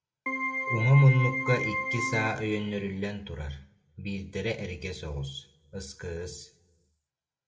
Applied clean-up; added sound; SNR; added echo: none; Keyboard (musical); 3 dB; reverberation time 0.5 s.